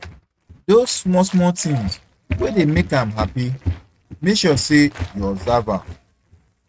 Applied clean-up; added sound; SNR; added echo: neural mask model RNNoise.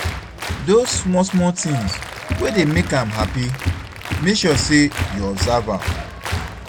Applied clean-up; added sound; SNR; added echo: none; Applause; 6 dB; none.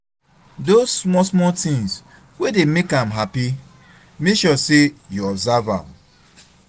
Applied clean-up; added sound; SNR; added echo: none; none; none; none.